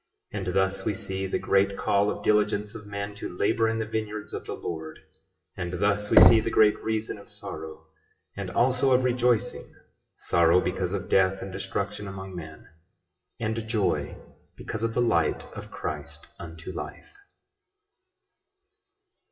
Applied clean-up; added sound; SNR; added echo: classical method WPE with log-MMSE.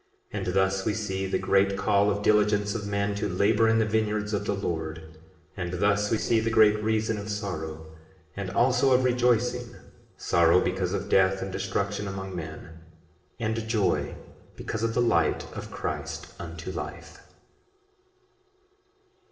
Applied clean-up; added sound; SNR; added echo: neural separator model SepFormer DNS4.